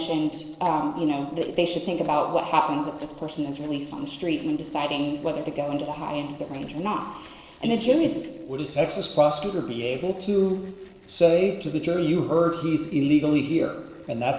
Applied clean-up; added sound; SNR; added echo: neural separator model SepFormer DNS4.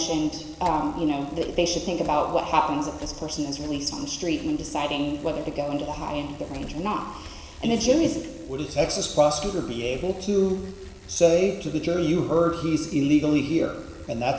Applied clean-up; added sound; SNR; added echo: none; Bicycle; 17 dB; reverberation time 1.2 s.